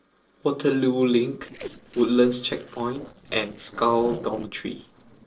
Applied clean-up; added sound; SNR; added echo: neural separator model SepFormer DNS4.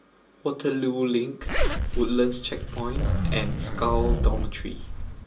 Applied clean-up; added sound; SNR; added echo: none; Zipper (clothing); -3 dB; reverberation time 0.2 s.